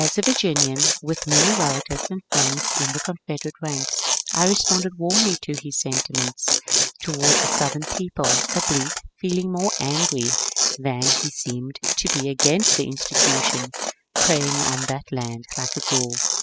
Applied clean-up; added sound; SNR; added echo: classical method spectral subtraction.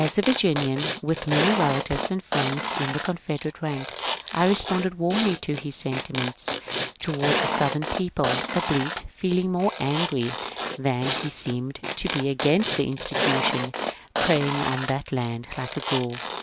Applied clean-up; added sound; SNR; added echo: none; Tearing; -3 dB; none.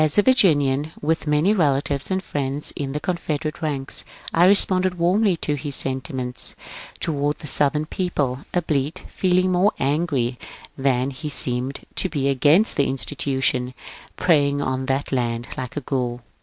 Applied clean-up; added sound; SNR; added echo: none; none; none; none.